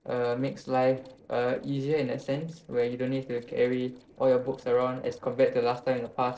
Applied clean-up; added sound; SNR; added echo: neural separator model SepFormer DNS4.